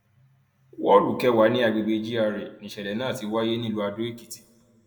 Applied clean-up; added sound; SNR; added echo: none; none; none; reverberation time 0.7 s.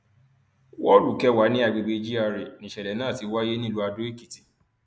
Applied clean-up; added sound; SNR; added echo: none; none; none; none.